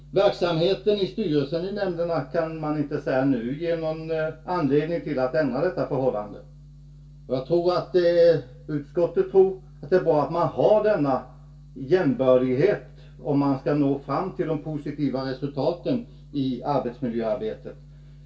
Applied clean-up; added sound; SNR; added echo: none; none; none; reverberation time 0.2 s.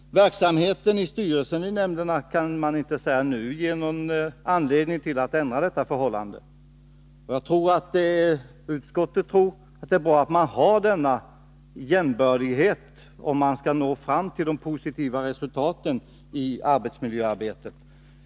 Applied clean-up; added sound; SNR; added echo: none; none; none; none.